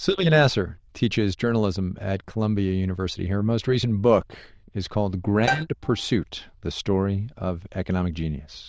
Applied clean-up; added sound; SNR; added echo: neural diffusion model UNIVERSE++.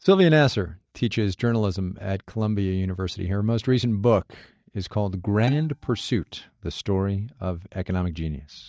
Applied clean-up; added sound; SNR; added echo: neural mask model DeepFilterNet 3.